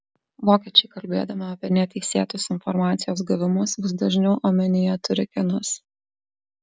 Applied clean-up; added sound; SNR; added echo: none; none; none; none.